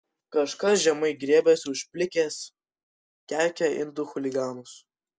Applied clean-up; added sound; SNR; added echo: none; none; none; none.